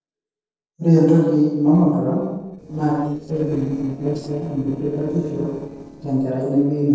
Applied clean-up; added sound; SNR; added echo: neural separator model SepFormer DNS4.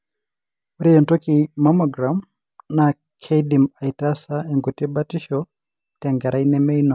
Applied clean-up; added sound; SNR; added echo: none; none; none; none.